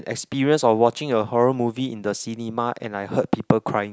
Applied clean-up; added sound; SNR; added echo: none; none; none; none.